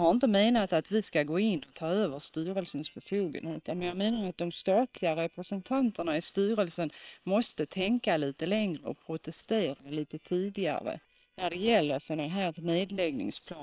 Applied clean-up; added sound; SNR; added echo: neural separator model SepFormer WHAM!.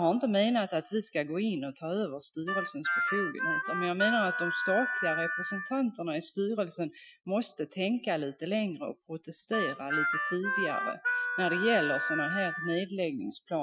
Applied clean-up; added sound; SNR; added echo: classical method Wiener filter.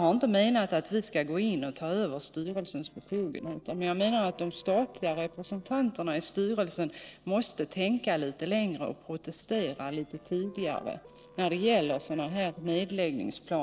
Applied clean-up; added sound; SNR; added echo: neural separator model SepFormer DNS4.